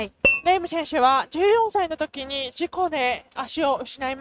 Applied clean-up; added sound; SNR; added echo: neural mask model RNNoise.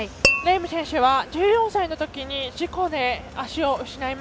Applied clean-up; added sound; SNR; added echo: none; Tap / Glass; 3 dB; none.